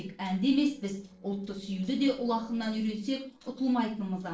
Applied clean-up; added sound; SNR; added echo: neural separator model SepFormer DNS4.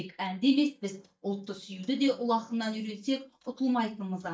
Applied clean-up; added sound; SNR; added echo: neural mask model DeepFilterNet 3.